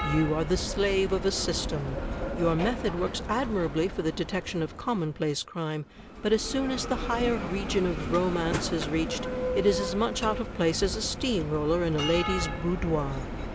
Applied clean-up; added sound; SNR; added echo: none; Bell; 5 dB; none.